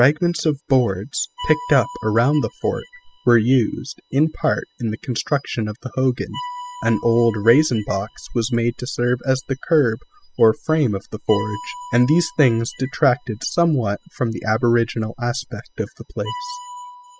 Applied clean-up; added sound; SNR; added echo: classical method spectral subtraction.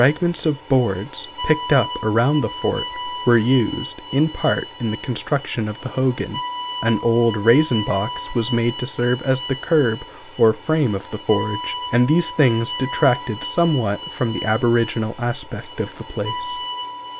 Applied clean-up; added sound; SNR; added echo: none; Bowed string instrument; 10 dB; none.